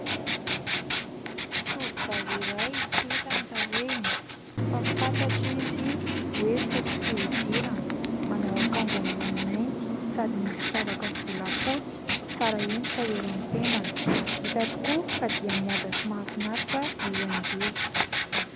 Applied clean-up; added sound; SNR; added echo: none; Writing; -4 dB; none.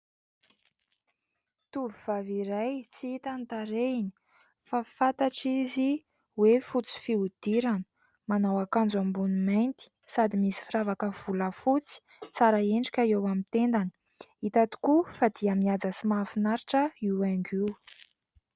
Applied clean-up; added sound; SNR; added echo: none; none; none; none.